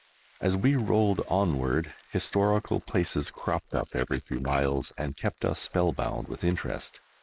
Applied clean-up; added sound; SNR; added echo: neural mask model Resemble Enhance denoiser.